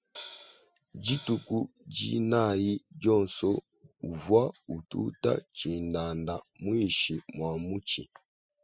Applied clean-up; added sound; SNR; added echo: classical method spectral subtraction.